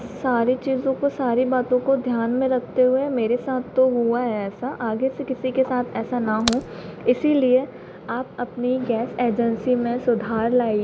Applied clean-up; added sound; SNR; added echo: none; Crack; 8 dB; none.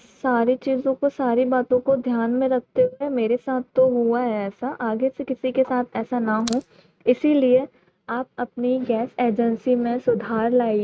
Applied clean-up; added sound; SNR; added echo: neural mask model RNNoise.